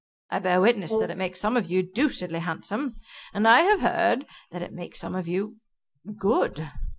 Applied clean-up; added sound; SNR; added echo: neural mask model DeepFilterNet 3.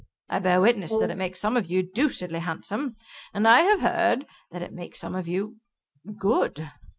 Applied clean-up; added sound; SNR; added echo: neural mask model RNNoise.